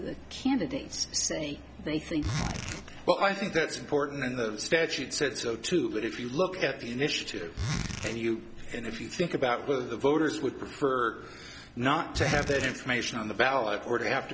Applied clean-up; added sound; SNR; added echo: none; Zipper (clothing); 5 dB; none.